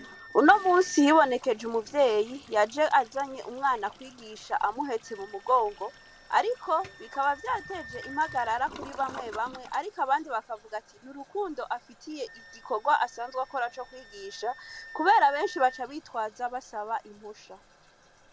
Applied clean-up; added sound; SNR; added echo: none; Toilet flush + Wind instrument, woodwind instrument; 19 dB; none.